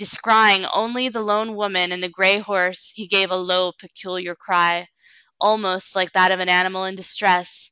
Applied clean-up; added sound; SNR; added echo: none; none; none; none.